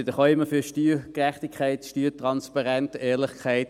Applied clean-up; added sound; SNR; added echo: none; none; none; none.